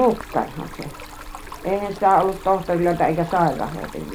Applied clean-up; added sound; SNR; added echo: none; Stream; 15 dB; none.